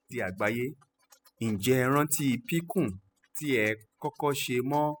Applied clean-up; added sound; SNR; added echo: classical method spectral subtraction.